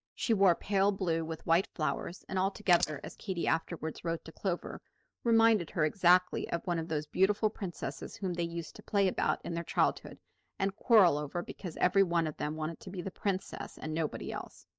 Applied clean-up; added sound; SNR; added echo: neural mask model DeepFilterNet 3.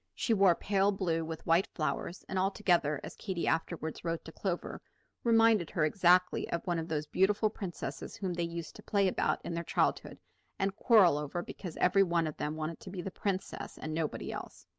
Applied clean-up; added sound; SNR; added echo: none; none; none; none.